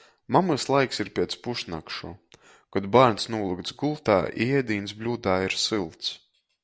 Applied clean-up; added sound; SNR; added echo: none; none; none; none.